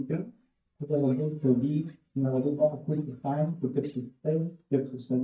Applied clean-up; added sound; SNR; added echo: neural mask model DeepFilterNet 3.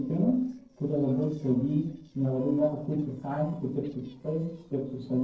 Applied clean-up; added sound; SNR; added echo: neural separator model SepFormer DNS4.